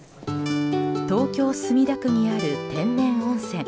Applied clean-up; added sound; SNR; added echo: none; Guitar; 18 dB; none.